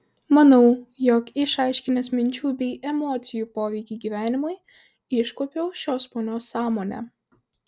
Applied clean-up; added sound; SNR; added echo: none; none; none; none.